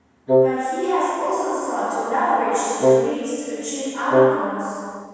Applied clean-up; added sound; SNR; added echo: none; Wind instrument, woodwind instrument; -5 dB; reverberation time 2.1 s.